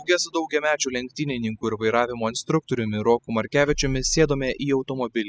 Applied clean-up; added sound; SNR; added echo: classical method spectral subtraction.